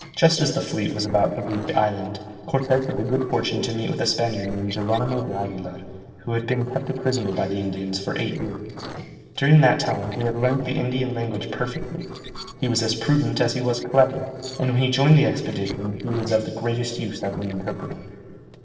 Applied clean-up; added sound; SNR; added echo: neural separator model SepFormer DNS4.